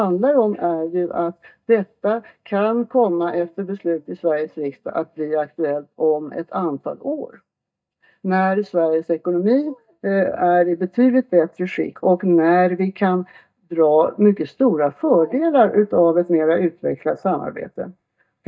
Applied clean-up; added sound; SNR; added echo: neural mask model DeepFilterNet 3.